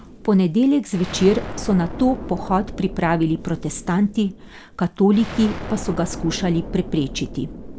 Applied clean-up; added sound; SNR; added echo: none; Explosion; 11 dB; none.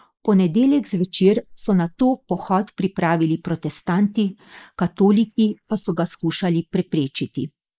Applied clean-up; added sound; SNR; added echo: neural mask model Resemble Enhance denoiser.